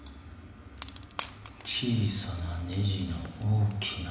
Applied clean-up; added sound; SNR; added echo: none; Wood; 14 dB; reverberation time 1.0 s.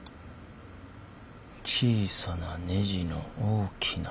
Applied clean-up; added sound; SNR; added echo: none; none; none; none.